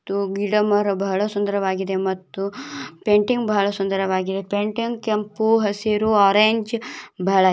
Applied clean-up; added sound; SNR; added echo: none; none; none; none.